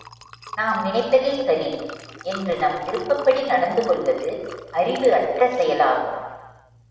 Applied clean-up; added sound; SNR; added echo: none; Liquid; 19 dB; reverberation time 1.1 s.